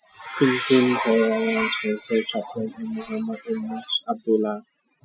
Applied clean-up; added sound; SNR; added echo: classical method Wiener filter.